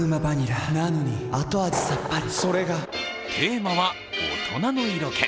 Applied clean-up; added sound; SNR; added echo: none; Thunder; 12 dB; none.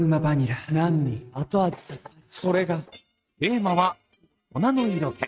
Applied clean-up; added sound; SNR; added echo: neural mask model RNNoise.